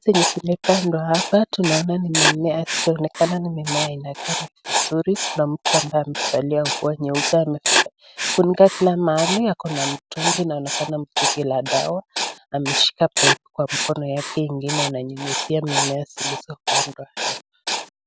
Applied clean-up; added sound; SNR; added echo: none; Writing; 3 dB; none.